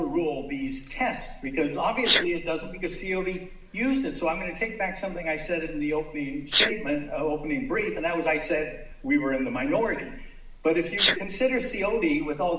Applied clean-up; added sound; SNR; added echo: none; Sneeze; 2 dB; reverberation time 0.8 s.